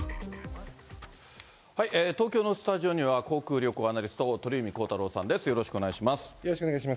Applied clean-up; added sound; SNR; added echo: none; none; none; none.